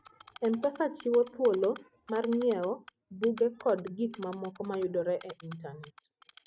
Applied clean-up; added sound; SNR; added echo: neural mask model RNNoise.